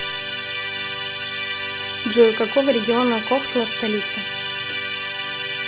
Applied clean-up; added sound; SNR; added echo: none; Musical instrument; 3 dB; none.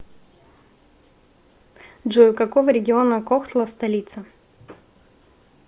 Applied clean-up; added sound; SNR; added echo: none; none; none; none.